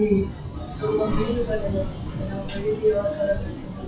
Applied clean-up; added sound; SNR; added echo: classical method WPE with log-MMSE.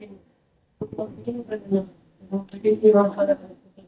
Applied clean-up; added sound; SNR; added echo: neural mask model DeepFilterNet 3.